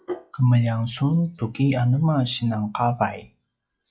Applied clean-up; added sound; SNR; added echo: classical method log-MMSE.